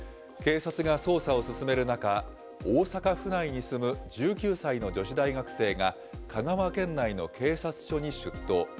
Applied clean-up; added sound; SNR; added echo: none; none; none; none.